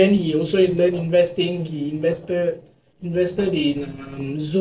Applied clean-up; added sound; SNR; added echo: neural separator model SepFormer DNS4.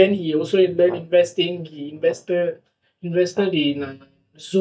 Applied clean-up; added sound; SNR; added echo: neural mask model DeepFilterNet 3.